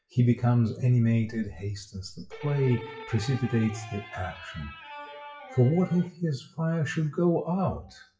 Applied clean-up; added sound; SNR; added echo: classical method WPE with log-MMSE.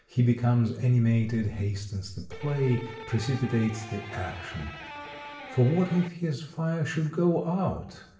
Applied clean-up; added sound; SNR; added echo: none; Electric guitar; 14 dB; reverberation time 0.6 s.